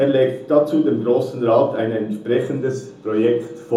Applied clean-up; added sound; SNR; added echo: none; none; none; reverberation time 1.0 s.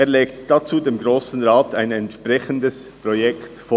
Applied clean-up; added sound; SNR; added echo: none; none; none; none.